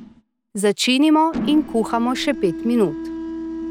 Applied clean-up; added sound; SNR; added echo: none; Mechanisms; 10 dB; none.